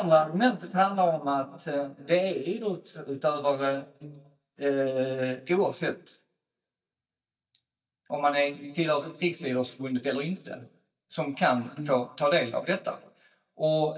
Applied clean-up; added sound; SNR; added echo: neural mask model DeepFilterNet 3.